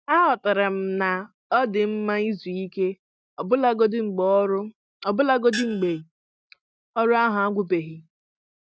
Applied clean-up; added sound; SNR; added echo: neural mask model RNNoise.